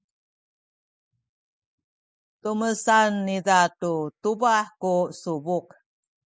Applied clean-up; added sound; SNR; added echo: none; none; none; none.